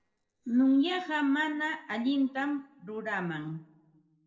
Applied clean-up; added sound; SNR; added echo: neural separator model SepFormer DNS4.